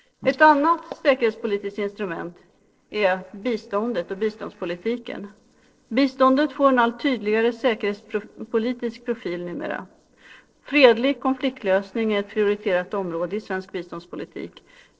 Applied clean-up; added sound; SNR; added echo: neural separator model SepFormer DNS4.